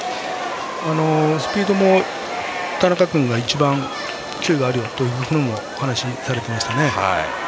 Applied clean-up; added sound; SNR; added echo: none; Accordion; 17 dB; none.